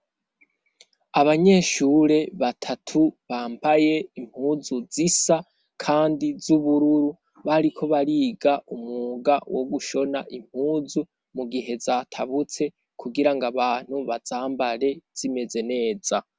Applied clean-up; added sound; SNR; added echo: none; none; none; none.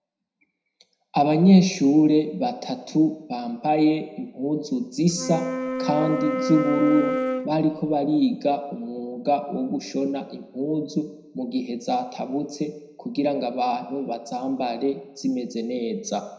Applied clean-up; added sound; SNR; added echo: none; Wind instrument, woodwind instrument; 3 dB; reverberation time 0.7 s.